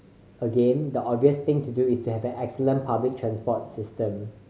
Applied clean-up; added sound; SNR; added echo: none; none; none; none.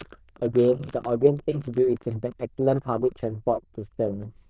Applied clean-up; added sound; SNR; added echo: neural diffusion model UNIVERSE++.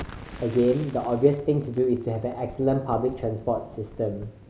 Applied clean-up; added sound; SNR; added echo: none; Explosion; 17 dB; none.